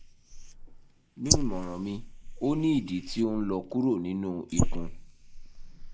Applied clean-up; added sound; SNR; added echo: neural mask model Resemble Enhance denoiser.